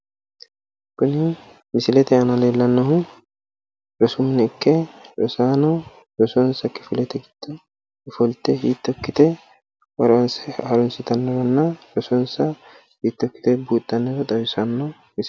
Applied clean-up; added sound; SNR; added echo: none; none; none; none.